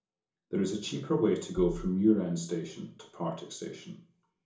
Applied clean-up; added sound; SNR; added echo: none; Bass drum; 10 dB; reverberation time 0.6 s.